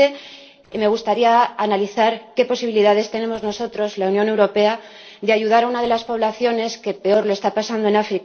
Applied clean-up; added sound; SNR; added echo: neural separator model SepFormer DNS4.